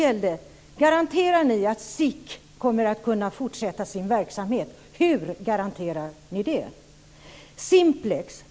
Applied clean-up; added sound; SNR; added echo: none; none; none; none.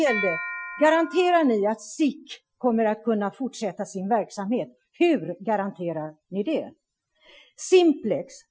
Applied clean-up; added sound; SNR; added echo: classical method Wiener filter.